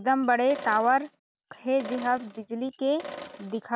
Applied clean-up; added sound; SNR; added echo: none; Sink (filling or washing); 16 dB; none.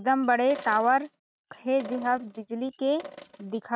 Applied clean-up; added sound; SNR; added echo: neural mask model RNNoise.